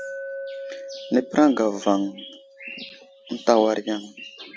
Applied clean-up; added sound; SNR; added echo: none; Glass; 15 dB; none.